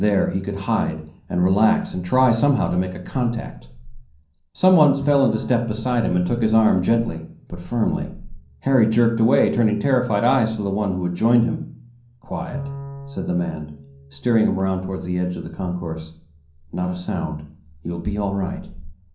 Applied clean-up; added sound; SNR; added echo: none; Bowed string instrument; 20 dB; reverberation time 0.6 s.